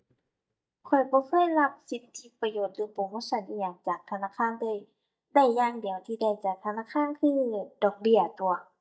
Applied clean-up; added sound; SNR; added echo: neural mask model DeepFilterNet 3.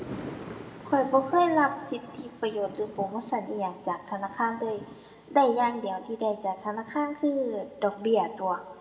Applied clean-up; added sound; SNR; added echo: none; Thunder; 18 dB; reverberation time 1.2 s.